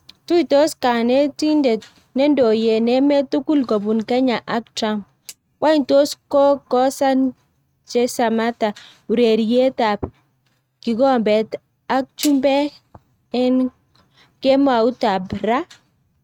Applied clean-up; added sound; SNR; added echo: neural mask model RNNoise.